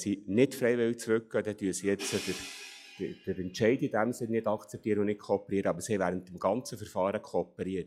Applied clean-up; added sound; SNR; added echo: classical method log-MMSE.